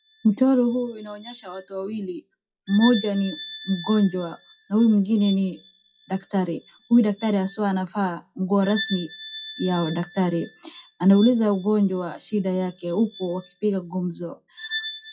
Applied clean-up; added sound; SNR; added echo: classical method WPE with log-MMSE.